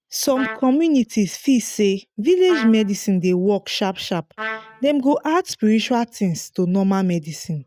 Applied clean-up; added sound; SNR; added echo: neural mask model RNNoise.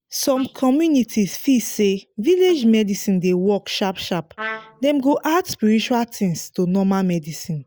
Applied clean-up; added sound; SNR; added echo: neural mask model Resemble Enhance denoiser.